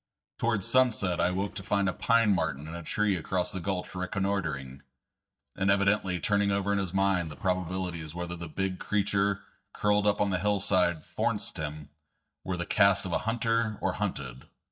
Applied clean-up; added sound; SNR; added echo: neural mask model DeepFilterNet 3.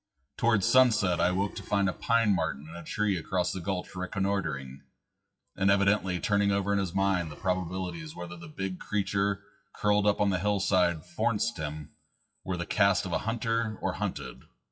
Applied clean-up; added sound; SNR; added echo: classical method WPE with log-MMSE.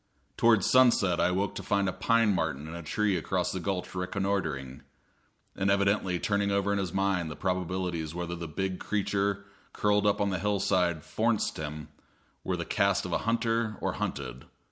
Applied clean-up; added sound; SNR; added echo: none; none; none; none.